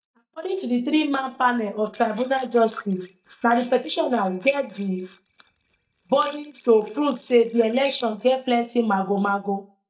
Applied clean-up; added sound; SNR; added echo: neural mask model DeepFilterNet 3.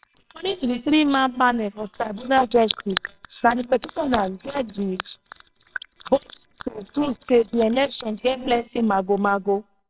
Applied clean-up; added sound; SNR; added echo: neural separator model SepFormer WHAMR!.